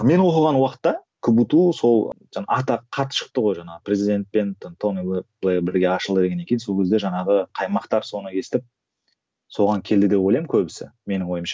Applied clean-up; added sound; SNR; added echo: none; none; none; none.